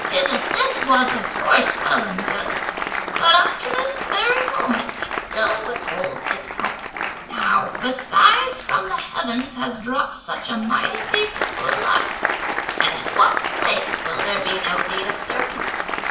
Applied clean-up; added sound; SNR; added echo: none; Applause; 4 dB; reverberation time 0.8 s.